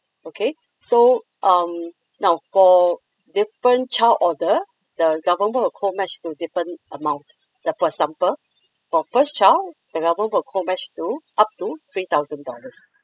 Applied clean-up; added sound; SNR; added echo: classical method spectral subtraction.